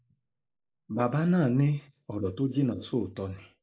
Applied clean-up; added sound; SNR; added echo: neural mask model Resemble Enhance denoiser.